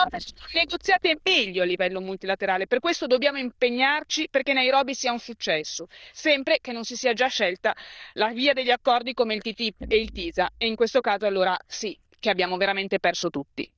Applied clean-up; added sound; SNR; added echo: neural diffusion model UNIVERSE++.